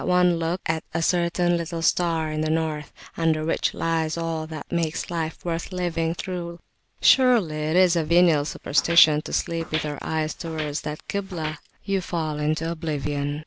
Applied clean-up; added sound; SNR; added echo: none; Walk, footsteps; 14 dB; none.